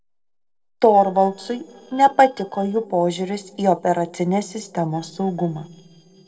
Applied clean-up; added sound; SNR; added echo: neural separator model SepFormer DNS4.